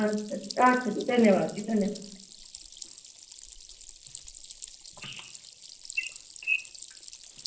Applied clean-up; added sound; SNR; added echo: none; Stream; 15 dB; reverberation time 0.5 s.